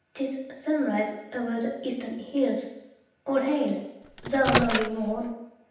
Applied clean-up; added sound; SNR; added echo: none; Microwave oven; 1 dB; reverberation time 0.9 s.